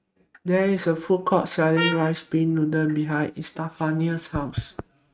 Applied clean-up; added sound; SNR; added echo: neural mask model RNNoise.